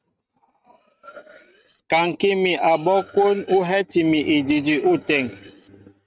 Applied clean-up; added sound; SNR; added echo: neural mask model RNNoise.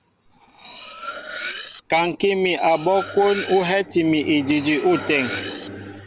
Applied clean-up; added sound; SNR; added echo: none; Cutlery, silverware; 14 dB; none.